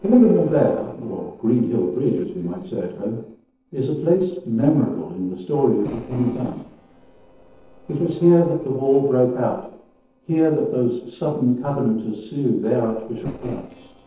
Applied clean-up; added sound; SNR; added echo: neural separator model SepFormer DNS4.